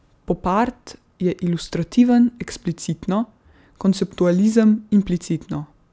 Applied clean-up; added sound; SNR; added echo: none; none; none; none.